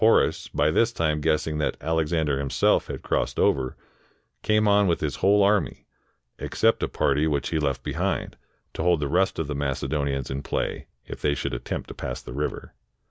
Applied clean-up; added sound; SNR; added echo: none; none; none; none.